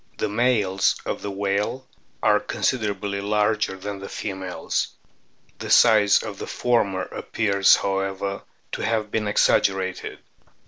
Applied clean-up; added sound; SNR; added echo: none; none; none; none.